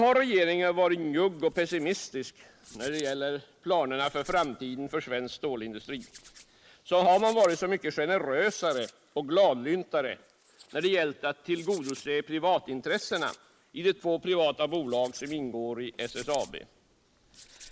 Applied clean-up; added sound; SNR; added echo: neural mask model Resemble Enhance denoiser.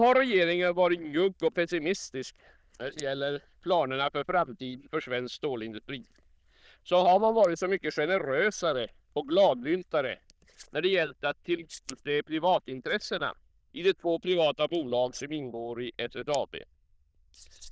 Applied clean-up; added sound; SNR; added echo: neural diffusion model UNIVERSE++.